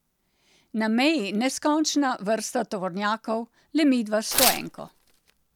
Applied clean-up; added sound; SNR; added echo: none; Tearing; 2 dB; none.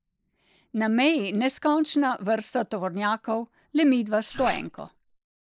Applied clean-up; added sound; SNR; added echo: neural mask model Resemble Enhance denoiser.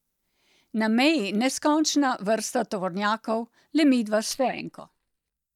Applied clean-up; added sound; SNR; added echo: neural mask model DeepFilterNet 3.